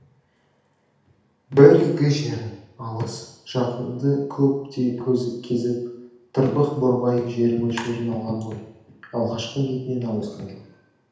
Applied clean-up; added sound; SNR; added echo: none; none; none; reverberation time 0.8 s.